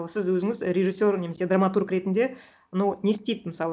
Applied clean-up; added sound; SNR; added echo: none; none; none; none.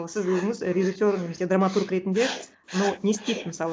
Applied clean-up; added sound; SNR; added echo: neural mask model Resemble Enhance denoiser.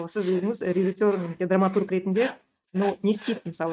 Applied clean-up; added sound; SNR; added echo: neural mask model RNNoise.